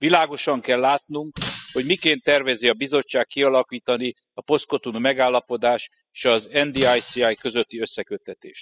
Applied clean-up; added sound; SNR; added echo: classical method spectral subtraction.